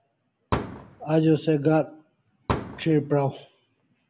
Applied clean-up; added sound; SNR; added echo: none; Fireworks; 7 dB; none.